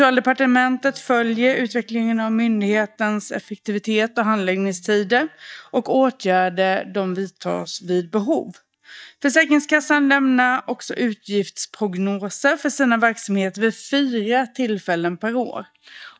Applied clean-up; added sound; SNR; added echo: neural mask model DeepFilterNet 3.